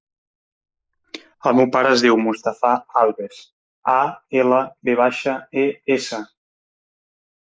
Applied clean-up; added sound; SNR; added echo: neural mask model Resemble Enhance denoiser.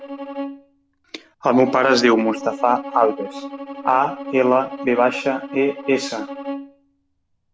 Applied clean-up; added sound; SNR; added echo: none; Bowed string instrument; 11 dB; none.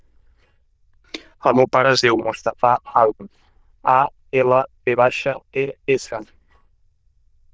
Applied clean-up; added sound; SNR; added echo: neural diffusion model UNIVERSE++.